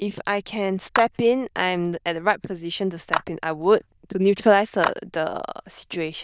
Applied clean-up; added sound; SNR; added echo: neural diffusion model UNIVERSE++.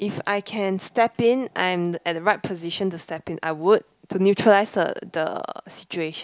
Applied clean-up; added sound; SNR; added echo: none; none; none; none.